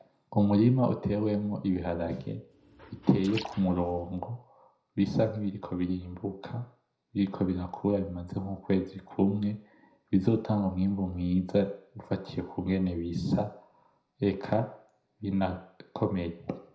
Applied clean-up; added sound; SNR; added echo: none; Liquid; 17 dB; reverberation time 0.5 s.